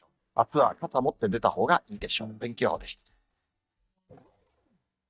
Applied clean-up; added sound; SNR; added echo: neural mask model DeepFilterNet 3.